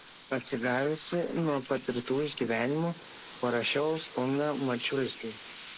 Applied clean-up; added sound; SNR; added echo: neural mask model Resemble Enhance denoiser.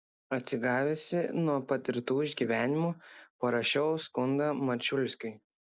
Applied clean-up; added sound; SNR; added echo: none; none; none; none.